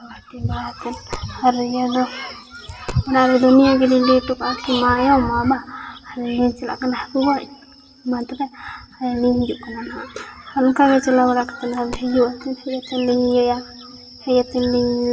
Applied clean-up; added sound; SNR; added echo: none; Coin (dropping); 19 dB; reverberation time 0.7 s.